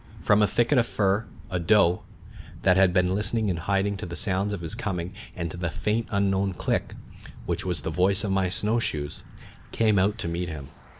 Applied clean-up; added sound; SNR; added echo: none; Thunder / Bicycle; 17 dB; none.